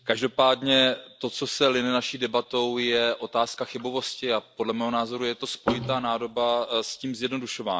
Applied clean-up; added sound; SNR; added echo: none; none; none; none.